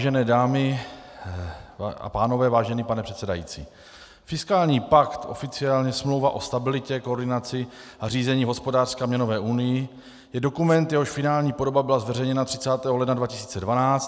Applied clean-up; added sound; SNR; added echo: none; none; none; none.